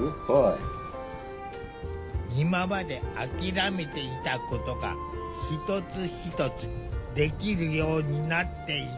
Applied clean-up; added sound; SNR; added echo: none; Thunder; 14 dB; none.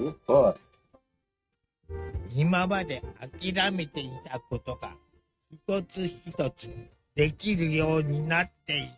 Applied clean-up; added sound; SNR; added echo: neural mask model RNNoise.